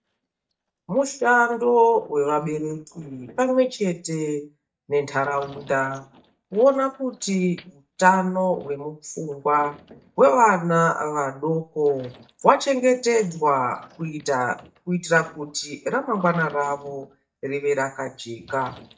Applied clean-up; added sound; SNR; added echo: neural mask model DeepFilterNet 3.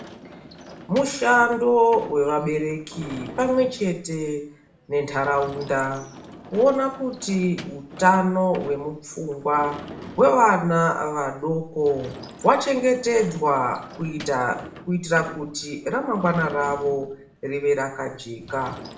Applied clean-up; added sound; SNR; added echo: none; Sliding door / Slam; 18 dB; reverberation time 0.5 s.